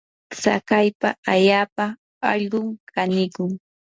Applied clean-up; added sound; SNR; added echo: none; none; none; none.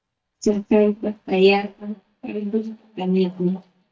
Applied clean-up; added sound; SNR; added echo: neural mask model DeepFilterNet 3.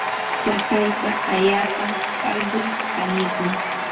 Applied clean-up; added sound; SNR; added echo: none; Applause / Cheering; 0 dB; reverberation time 2.6 s.